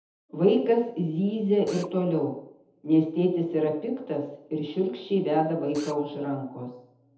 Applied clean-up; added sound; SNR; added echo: none; Drill; 20 dB; reverberation time 0.7 s.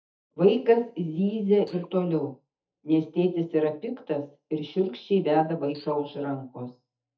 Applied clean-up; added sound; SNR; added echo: neural mask model DeepFilterNet 3.